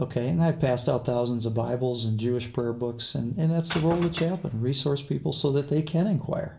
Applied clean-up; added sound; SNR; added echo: none; Shatter / Crushing; 12 dB; reverberation time 0.4 s.